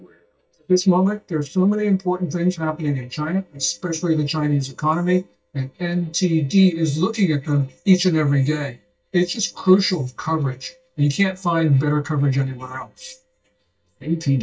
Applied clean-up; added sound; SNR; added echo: neural mask model DeepFilterNet 3.